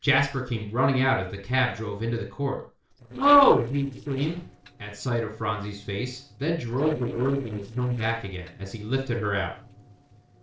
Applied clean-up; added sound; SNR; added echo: neural separator model SepFormer DNS4.